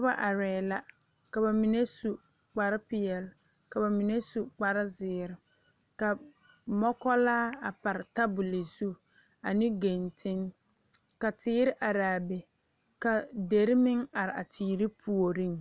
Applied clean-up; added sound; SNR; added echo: none; none; none; none.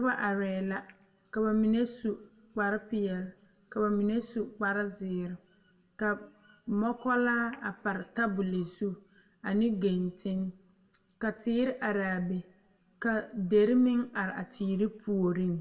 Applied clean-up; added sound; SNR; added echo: none; none; none; reverberation time 0.6 s.